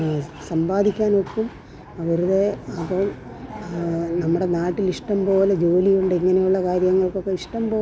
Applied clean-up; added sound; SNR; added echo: none; none; none; none.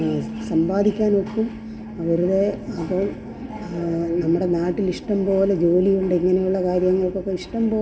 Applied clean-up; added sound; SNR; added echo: none; Piano; 15 dB; reverberation time 1.6 s.